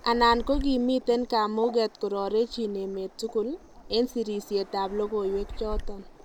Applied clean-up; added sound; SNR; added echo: none; Waves, surf; 11 dB; none.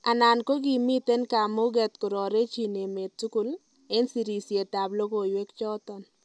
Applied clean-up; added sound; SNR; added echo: none; none; none; none.